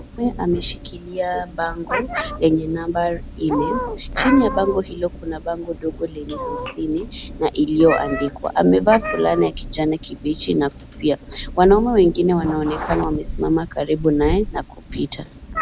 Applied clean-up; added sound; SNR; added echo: none; Meow; 9 dB; none.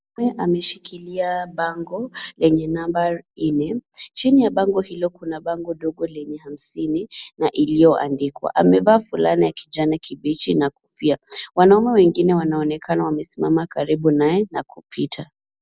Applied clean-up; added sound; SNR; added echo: none; none; none; none.